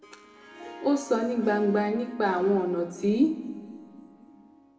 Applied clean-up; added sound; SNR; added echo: none; Harp; 19 dB; reverberation time 1.5 s.